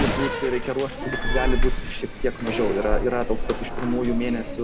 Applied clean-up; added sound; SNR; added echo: none; Slam; -1 dB; none.